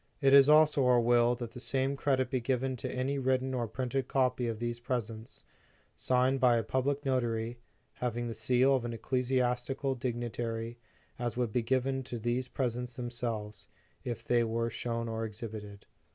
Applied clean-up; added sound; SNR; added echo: none; none; none; none.